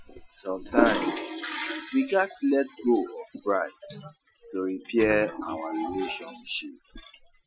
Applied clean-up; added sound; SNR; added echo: classical method Wiener filter.